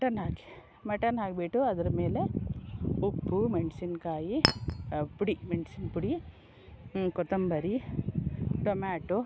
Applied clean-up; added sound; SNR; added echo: none; Chink, clink; -1 dB; none.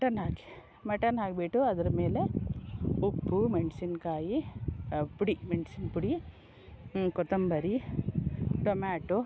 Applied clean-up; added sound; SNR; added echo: none; none; none; none.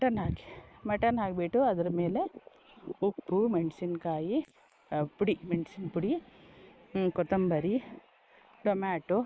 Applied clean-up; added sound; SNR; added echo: neural mask model Resemble Enhance denoiser.